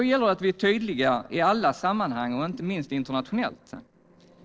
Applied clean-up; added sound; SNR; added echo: neural separator model SepFormer DNS4.